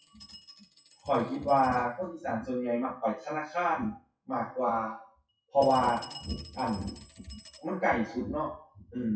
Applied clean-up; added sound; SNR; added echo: classical method WPE with log-MMSE.